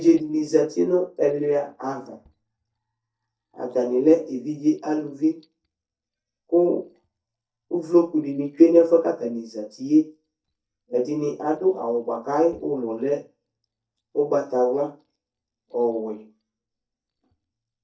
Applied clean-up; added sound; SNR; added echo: neural mask model DeepFilterNet 3.